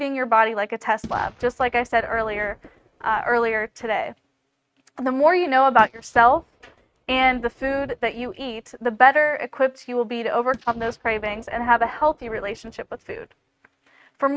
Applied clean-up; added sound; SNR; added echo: neural mask model RNNoise.